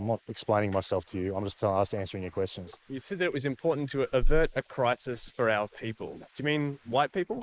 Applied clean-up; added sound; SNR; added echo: neural mask model Resemble Enhance denoiser.